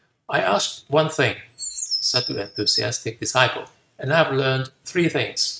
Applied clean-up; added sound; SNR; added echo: neural mask model RNNoise.